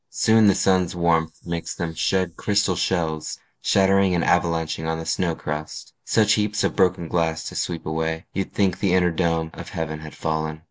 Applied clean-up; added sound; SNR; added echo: neural mask model Resemble Enhance denoiser.